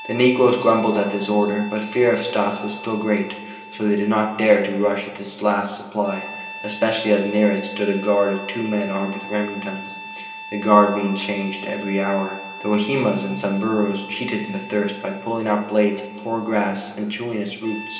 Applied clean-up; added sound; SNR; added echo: none; Harmonica; 15 dB; reverberation time 2.3 s.